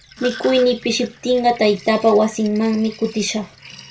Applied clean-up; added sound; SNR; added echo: none; Sink (filling or washing); 20 dB; reverberation time 0.2 s.